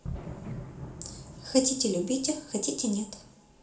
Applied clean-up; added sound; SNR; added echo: none; Fireworks; 12 dB; reverberation time 0.4 s.